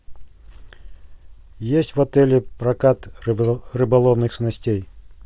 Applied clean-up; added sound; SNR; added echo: none; none; none; none.